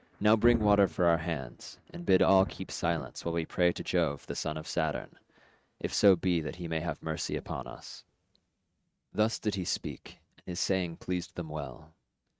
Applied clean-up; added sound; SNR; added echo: neural mask model RNNoise.